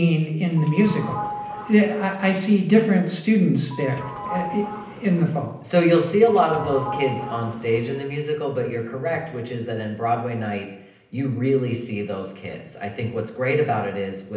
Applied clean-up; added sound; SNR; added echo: none; Sliding door / Doorbell; 12 dB; reverberation time 0.8 s.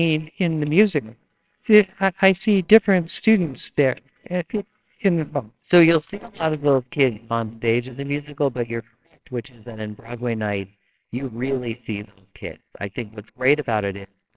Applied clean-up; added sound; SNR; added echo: neural separator model SepFormer WHAMR!.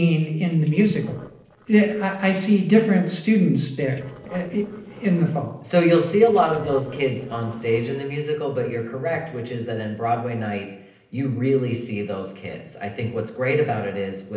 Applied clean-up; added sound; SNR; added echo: neural separator model SepFormer DNS4.